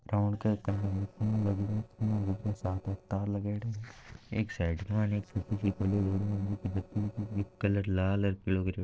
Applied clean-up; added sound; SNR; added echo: neural separator model SepFormer DNS4.